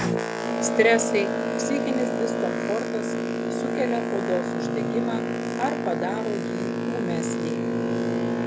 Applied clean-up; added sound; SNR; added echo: none; Boat, Water vehicle; -3 dB; none.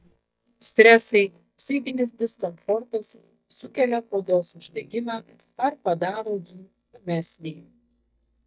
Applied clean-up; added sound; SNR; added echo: neural mask model DeepFilterNet 3.